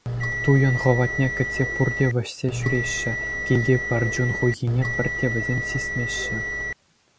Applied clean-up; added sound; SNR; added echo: none; Bell; 4 dB; none.